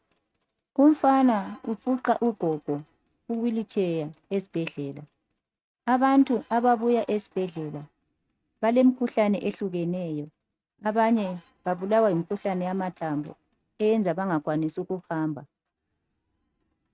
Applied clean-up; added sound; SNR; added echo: neural mask model RNNoise.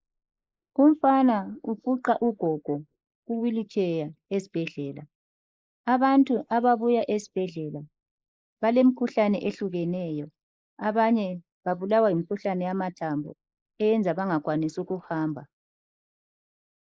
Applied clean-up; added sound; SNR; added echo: neural mask model Resemble Enhance denoiser.